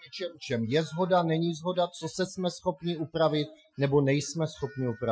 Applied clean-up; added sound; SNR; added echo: classical method Wiener filter.